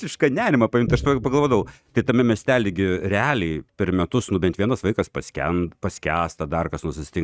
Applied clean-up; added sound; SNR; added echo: neural mask model RNNoise.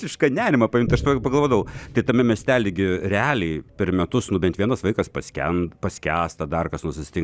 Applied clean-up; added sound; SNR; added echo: none; Boom; 15 dB; none.